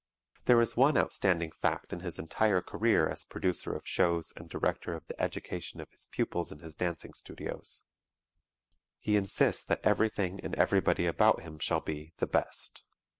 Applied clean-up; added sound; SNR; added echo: none; none; none; none.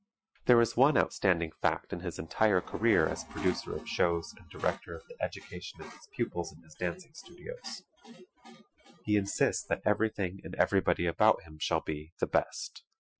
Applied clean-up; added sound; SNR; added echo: classical method Wiener filter.